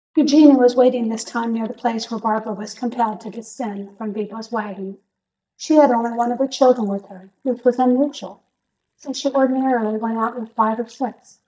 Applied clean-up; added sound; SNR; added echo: neural mask model DeepFilterNet 3.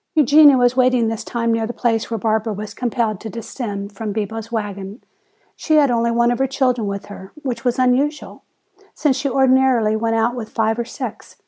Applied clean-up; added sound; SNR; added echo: none; none; none; none.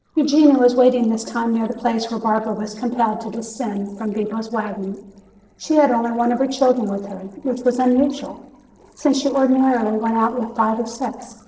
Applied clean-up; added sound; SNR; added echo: neural separator model SepFormer DNS4.